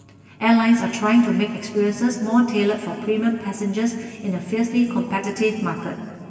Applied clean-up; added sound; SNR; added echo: none; none; none; reverberation time 2.6 s.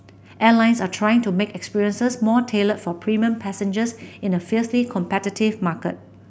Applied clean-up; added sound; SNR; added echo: none; none; none; none.